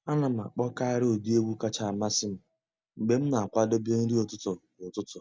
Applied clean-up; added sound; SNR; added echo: none; none; none; none.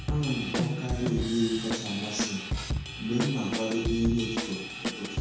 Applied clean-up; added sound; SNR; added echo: none; Drum / Drum kit; 2 dB; reverberation time 0.6 s.